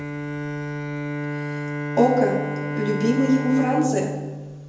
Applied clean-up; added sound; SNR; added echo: none; Bowed string instrument; 4 dB; reverberation time 1.0 s.